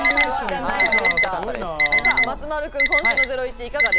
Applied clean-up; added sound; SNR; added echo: none; Alarm; -4 dB; none.